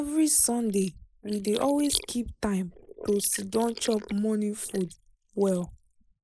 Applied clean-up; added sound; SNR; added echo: neural mask model Resemble Enhance denoiser.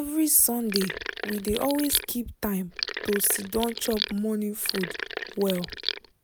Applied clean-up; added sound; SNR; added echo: none; Sink (filling or washing); 7 dB; none.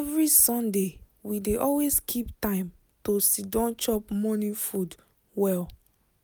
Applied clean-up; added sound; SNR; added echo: none; none; none; none.